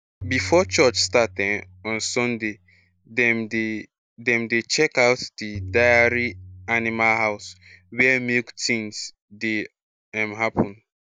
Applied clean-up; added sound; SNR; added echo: none; Tabla; 16 dB; none.